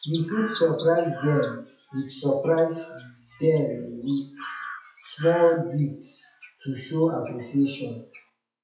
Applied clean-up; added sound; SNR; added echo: classical method WPE with log-MMSE.